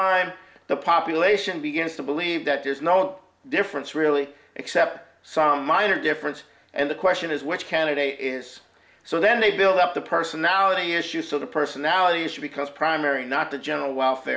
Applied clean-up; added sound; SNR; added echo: none; none; none; none.